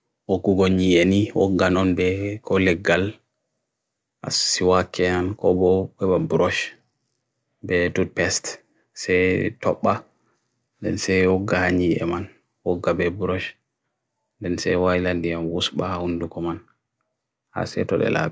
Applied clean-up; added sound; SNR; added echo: none; none; none; none.